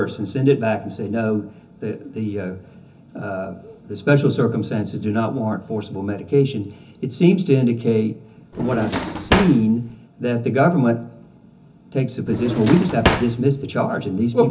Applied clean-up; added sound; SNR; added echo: none; Drawer open or close; 3 dB; reverberation time 0.3 s.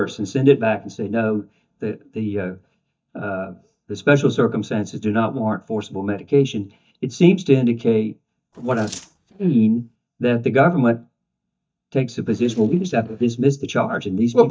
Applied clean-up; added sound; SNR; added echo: neural mask model DeepFilterNet 3.